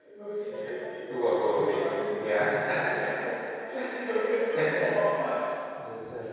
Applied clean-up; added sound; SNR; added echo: none; Ringtone; 20 dB; reverberation time 2.2 s.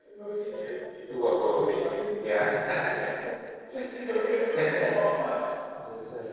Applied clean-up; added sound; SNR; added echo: neural separator model SepFormer DNS4.